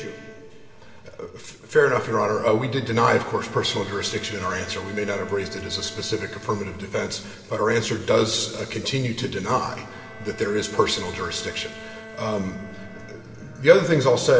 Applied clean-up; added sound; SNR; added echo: none; Bowed string instrument; 20 dB; reverberation time 2.1 s.